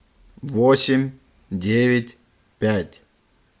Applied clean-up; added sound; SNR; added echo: none; none; none; none.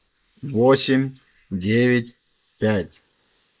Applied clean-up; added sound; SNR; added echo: neural mask model Resemble Enhance denoiser.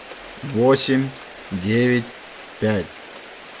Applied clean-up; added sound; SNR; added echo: none; Rain; 16 dB; none.